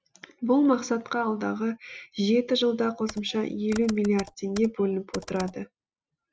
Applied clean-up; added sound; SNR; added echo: none; Computer keyboard; 18 dB; none.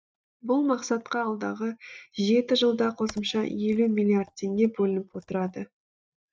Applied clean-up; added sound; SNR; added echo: neural mask model DeepFilterNet 3.